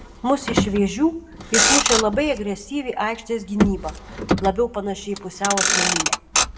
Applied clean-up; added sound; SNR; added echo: none; Motor vehicle (road); 0 dB; reverberation time 0.6 s.